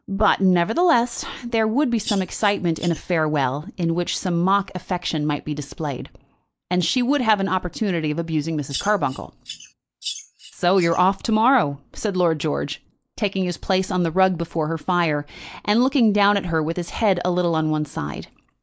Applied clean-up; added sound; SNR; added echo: neural mask model Resemble Enhance denoiser.